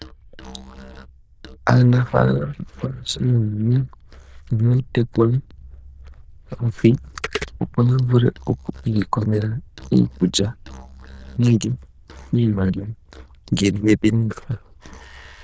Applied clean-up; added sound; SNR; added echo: neural diffusion model UNIVERSE++.